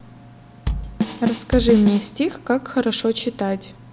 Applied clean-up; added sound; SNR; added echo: none; Drum kit; 4 dB; none.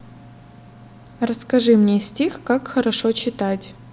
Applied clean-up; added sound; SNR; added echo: none; none; none; none.